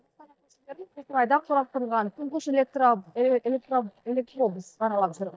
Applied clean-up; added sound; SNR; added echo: neural mask model DeepFilterNet 3.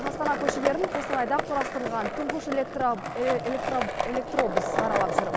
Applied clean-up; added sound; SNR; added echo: none; Skateboard; 0 dB; none.